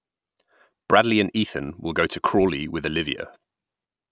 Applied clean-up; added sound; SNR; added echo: none; none; none; none.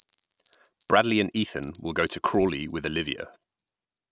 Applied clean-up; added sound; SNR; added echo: none; Chime; -1 dB; none.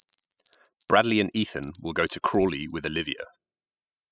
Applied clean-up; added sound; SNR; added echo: classical method spectral subtraction.